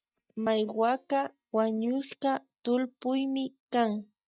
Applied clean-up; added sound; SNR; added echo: neural mask model DeepFilterNet 3.